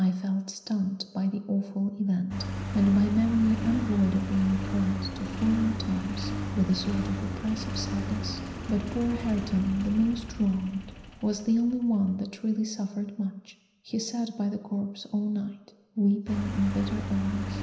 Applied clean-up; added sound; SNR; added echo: none; Engine; 8 dB; reverberation time 0.9 s.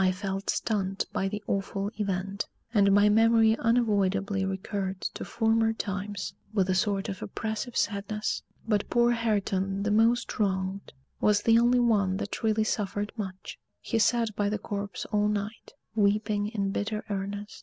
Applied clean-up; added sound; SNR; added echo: none; none; none; none.